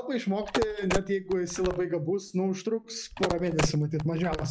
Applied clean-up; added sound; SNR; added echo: classical method log-MMSE.